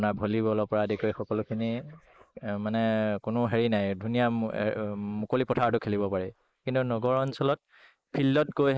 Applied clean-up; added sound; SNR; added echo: neural mask model Resemble Enhance denoiser.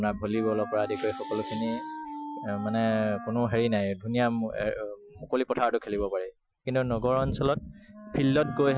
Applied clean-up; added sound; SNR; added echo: classical method Wiener filter.